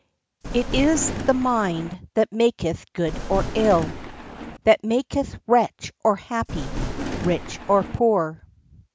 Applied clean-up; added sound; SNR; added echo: none; Thunder; 6 dB; none.